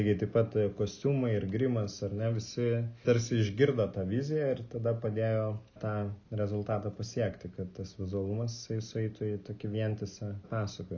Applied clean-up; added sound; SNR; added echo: none; none; none; none.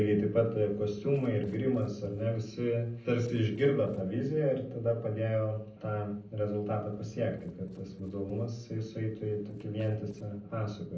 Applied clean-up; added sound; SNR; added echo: neural separator model SepFormer DNS4.